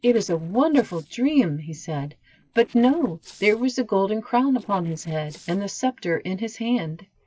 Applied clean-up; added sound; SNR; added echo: neural separator model SepFormer DNS4.